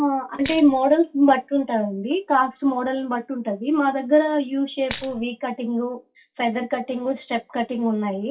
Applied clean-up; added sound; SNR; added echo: classical method WPE with log-MMSE.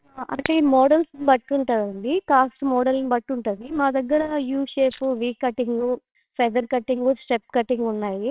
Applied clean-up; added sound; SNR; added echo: neural separator model SepFormer WHAMR!.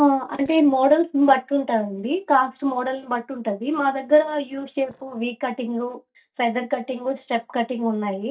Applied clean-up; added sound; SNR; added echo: neural mask model DeepFilterNet 3.